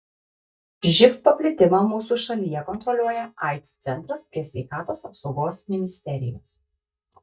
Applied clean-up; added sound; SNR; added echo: neural mask model DeepFilterNet 3.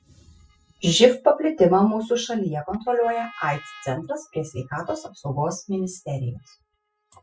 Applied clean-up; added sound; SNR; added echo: classical method spectral subtraction.